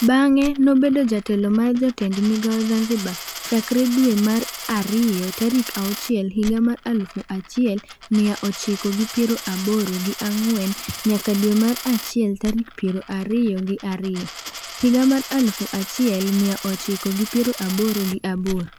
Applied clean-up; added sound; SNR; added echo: none; Coin (dropping); 13 dB; none.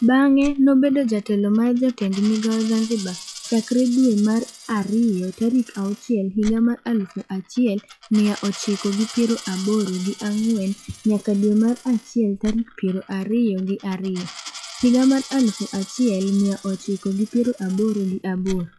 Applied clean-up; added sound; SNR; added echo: classical method log-MMSE.